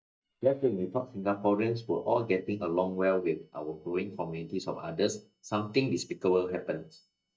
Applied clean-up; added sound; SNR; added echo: neural mask model DeepFilterNet 3.